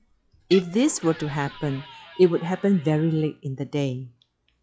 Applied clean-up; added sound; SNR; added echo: classical method log-MMSE.